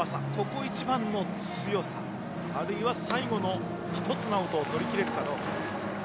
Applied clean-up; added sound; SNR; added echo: none; none; none; none.